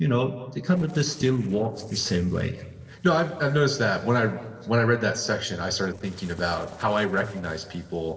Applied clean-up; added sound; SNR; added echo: neural separator model SepFormer DNS4.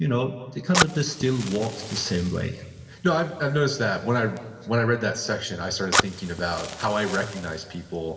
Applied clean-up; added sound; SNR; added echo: none; Fire; 7 dB; reverberation time 2.6 s.